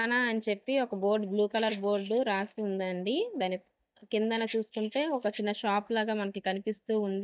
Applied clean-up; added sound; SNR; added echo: neural mask model DeepFilterNet 3.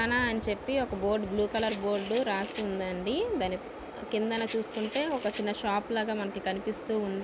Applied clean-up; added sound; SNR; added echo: none; Rattle; 16 dB; none.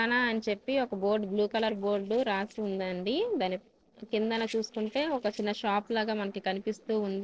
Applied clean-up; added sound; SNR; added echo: neural separator model SepFormer DNS4.